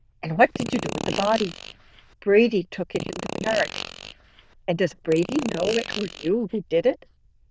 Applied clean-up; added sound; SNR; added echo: neural diffusion model UNIVERSE++.